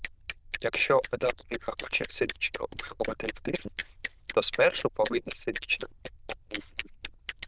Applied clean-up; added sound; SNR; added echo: neural diffusion model UNIVERSE++.